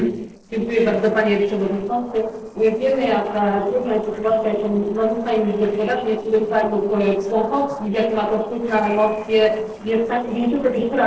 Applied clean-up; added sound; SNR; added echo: neural separator model SepFormer DNS4.